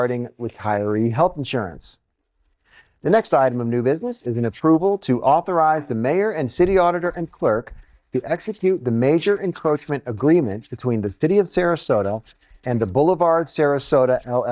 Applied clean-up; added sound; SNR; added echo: neural mask model DeepFilterNet 3.